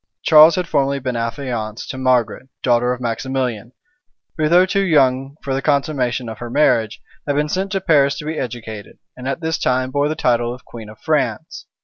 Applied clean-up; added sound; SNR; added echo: none; none; none; none.